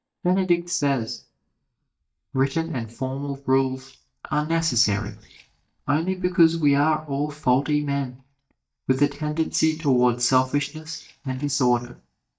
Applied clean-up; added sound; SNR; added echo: neural mask model DeepFilterNet 3.